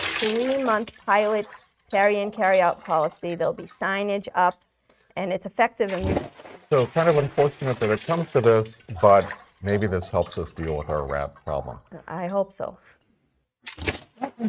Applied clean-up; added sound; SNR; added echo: neural mask model RNNoise.